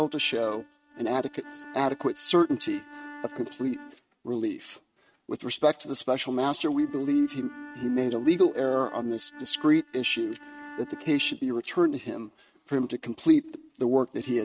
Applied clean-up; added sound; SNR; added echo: neural mask model RNNoise.